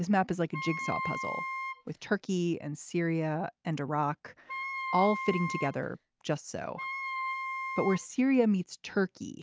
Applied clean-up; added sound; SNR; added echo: none; Wind instrument, woodwind instrument; 6 dB; none.